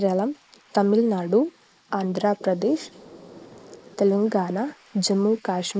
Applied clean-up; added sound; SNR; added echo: neural mask model Resemble Enhance denoiser.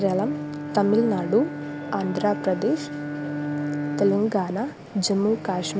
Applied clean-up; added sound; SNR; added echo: none; Bowed string instrument; 7 dB; none.